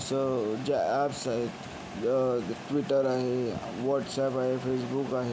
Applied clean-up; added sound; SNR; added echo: none; none; none; none.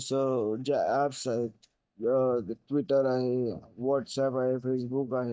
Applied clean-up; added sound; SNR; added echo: neural mask model DeepFilterNet 3.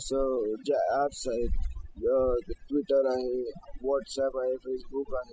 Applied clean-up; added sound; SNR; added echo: classical method spectral subtraction.